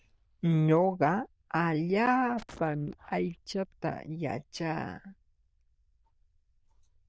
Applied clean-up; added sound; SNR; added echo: neural diffusion model UNIVERSE++.